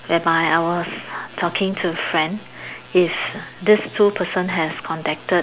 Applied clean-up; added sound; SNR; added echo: none; none; none; none.